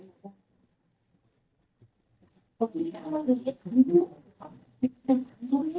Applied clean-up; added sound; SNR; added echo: neural mask model DeepFilterNet 3.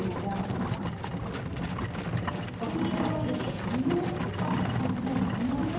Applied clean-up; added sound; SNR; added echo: none; Livestock, farm animals, working animals; -2 dB; reverberation time 1.0 s.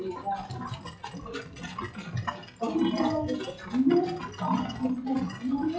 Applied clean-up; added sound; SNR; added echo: classical method WPE with log-MMSE.